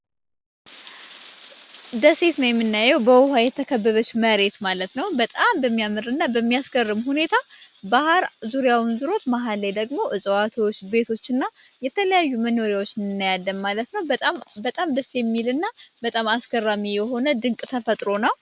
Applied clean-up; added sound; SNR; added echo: none; none; none; none.